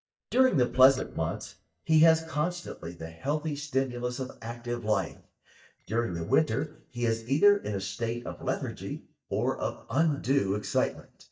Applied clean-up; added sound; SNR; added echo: neural mask model DeepFilterNet 3.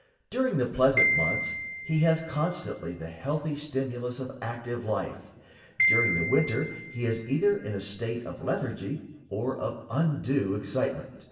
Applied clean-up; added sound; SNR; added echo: none; Marimba, xylophone; 4 dB; reverberation time 1.0 s.